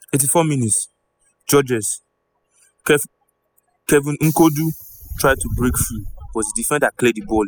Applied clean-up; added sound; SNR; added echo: classical method spectral subtraction.